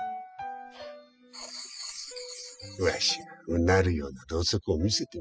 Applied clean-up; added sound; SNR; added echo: classical method spectral subtraction.